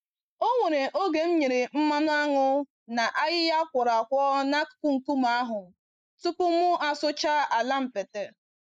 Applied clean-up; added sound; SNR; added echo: neural mask model Resemble Enhance denoiser.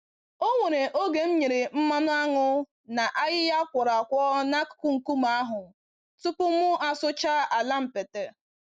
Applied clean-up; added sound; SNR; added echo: none; none; none; none.